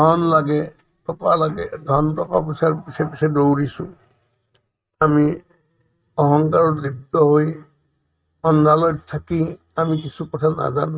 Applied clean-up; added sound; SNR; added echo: neural mask model RNNoise.